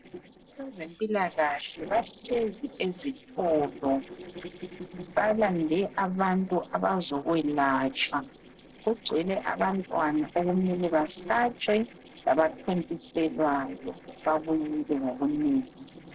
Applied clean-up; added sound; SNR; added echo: neural separator model SepFormer DNS4.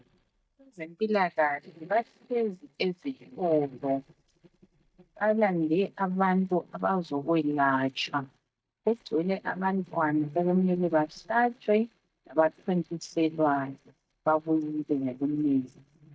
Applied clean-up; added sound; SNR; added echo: neural mask model DeepFilterNet 3.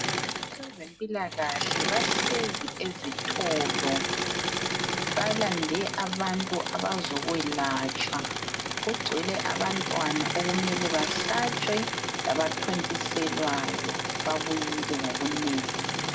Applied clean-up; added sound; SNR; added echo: none; Engine / Mechanisms; -1 dB; reverberation time 0.3 s.